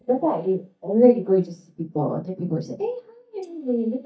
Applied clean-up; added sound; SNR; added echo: neural mask model DeepFilterNet 3.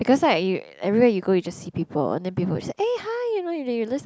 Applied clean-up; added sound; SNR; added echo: none; none; none; none.